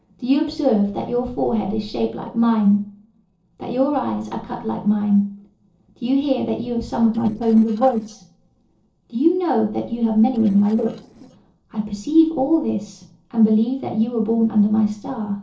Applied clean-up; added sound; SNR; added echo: neural separator model SepFormer DNS4.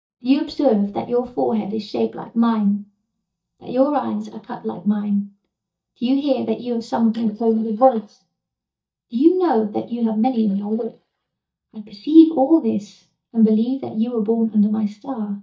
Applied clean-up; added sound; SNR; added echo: neural mask model DeepFilterNet 3.